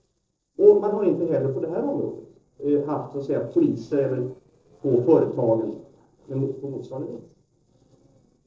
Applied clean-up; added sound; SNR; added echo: neural separator model SepFormer DNS4.